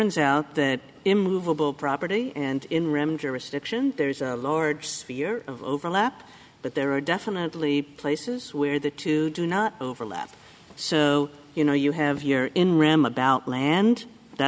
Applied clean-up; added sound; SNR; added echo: none; none; none; none.